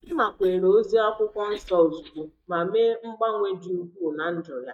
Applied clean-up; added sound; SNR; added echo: neural mask model DeepFilterNet 3.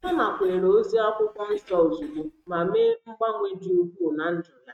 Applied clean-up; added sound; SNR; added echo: neural mask model RNNoise.